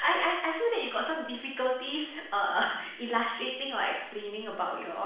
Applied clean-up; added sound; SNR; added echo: none; none; none; reverberation time 0.7 s.